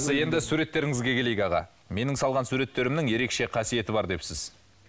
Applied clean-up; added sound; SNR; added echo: none; none; none; none.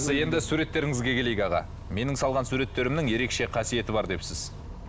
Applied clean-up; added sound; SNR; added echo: none; Bus; 12 dB; none.